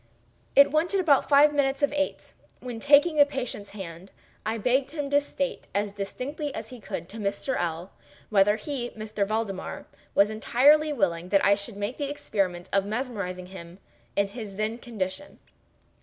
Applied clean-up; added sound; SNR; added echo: none; none; none; none.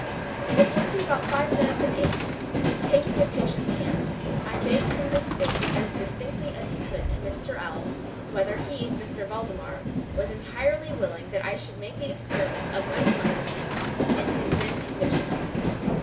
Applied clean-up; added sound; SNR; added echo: none; Train; -3 dB; reverberation time 0.4 s.